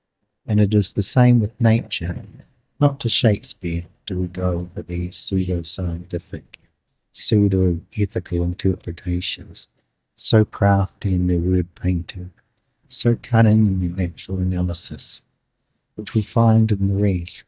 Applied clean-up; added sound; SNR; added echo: neural mask model DeepFilterNet 3.